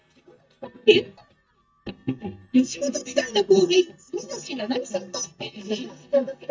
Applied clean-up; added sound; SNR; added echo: neural mask model DeepFilterNet 3.